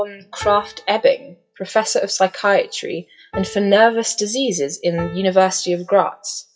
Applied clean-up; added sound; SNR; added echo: classical method WPE with log-MMSE.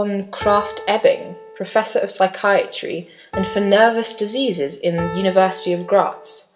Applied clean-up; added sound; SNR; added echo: none; Piano; 14 dB; reverberation time 0.6 s.